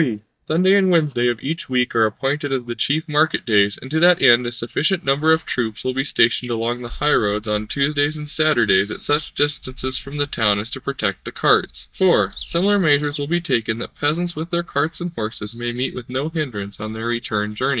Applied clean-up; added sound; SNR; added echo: neural mask model DeepFilterNet 3.